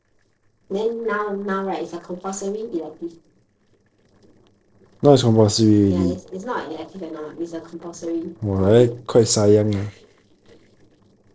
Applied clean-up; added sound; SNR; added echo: neural separator model SepFormer DNS4.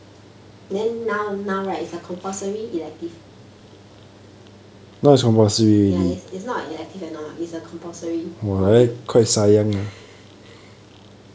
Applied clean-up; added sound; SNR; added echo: none; none; none; none.